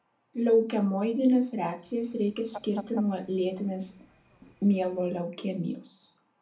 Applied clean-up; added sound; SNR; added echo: none; Fowl; 19 dB; reverberation time 0.3 s.